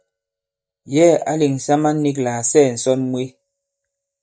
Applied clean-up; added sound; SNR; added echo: neural mask model DeepFilterNet 3.